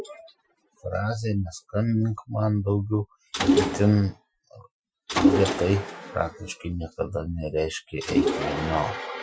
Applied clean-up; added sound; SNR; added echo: classical method Wiener filter.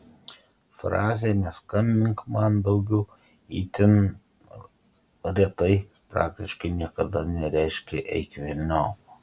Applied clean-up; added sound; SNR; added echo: none; none; none; none.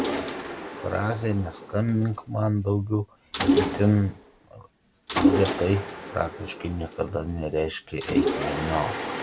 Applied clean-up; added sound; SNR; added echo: none; Mechanisms; 2 dB; none.